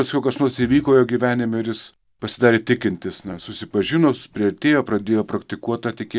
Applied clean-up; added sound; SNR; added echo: none; none; none; none.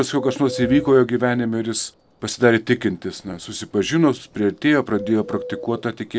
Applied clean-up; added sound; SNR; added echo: none; Bird; 16 dB; none.